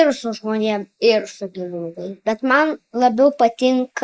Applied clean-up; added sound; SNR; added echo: neural mask model Resemble Enhance denoiser.